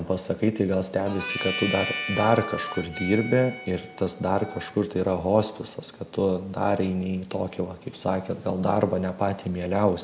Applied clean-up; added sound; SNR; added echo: none; Harmonica; 8 dB; none.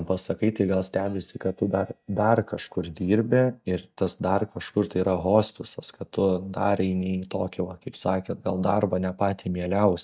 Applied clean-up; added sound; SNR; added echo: neural mask model DeepFilterNet 3.